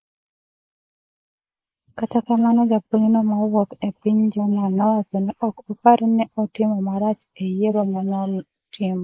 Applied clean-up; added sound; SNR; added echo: neural mask model Resemble Enhance denoiser.